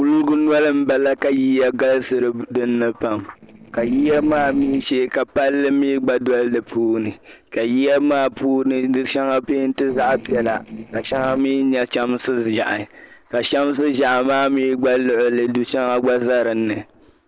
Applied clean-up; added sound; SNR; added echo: neural separator model SepFormer DNS4.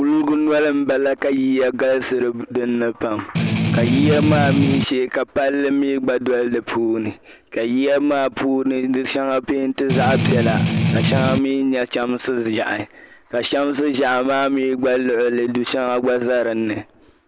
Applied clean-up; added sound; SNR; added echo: none; Strum; -1 dB; none.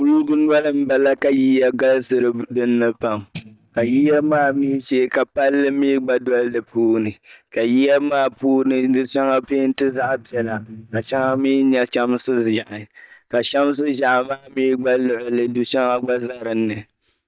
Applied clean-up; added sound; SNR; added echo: neural mask model DeepFilterNet 3.